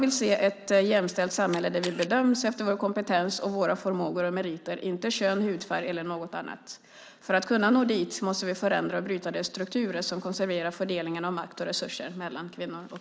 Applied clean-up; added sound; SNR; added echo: none; Camera; 14 dB; none.